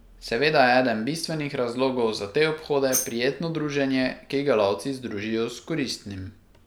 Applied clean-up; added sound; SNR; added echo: none; Tambourine; 9 dB; none.